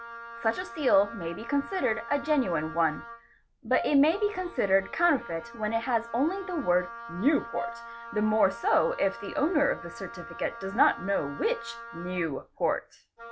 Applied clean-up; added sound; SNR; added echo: none; Brass instrument + Wind instrument, woodwind instrument; 13 dB; none.